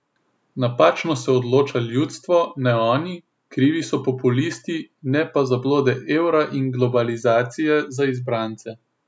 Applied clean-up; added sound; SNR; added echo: none; none; none; none.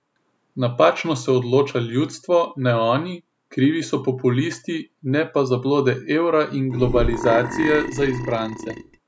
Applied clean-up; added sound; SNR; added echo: none; Burping, eructation; 6 dB; none.